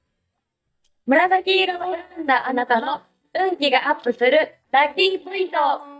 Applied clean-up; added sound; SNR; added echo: neural mask model DeepFilterNet 3.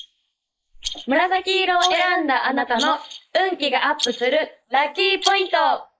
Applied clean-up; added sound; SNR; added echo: neural mask model Resemble Enhance denoiser.